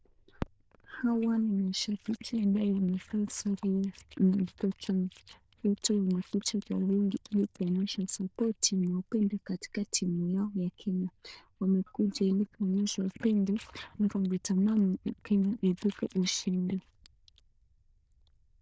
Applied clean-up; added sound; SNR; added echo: neural diffusion model UNIVERSE++.